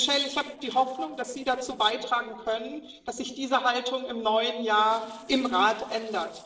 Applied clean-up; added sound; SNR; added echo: neural separator model SepFormer DNS4.